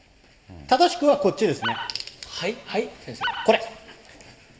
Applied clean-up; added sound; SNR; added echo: none; Animal; 6 dB; reverberation time 1.3 s.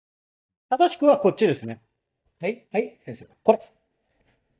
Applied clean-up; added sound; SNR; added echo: neural mask model DeepFilterNet 3.